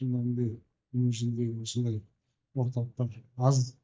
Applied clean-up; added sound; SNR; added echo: neural mask model DeepFilterNet 3.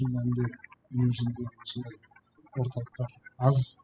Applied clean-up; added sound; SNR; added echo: classical method spectral subtraction.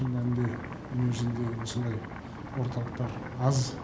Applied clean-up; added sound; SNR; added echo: none; Domestic sounds, home sounds + Waves, surf; 11 dB; none.